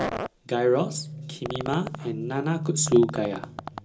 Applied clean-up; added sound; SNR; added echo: none; Fart; 11 dB; reverberation time 0.2 s.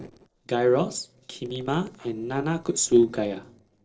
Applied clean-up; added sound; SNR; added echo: neural separator model SepFormer DNS4.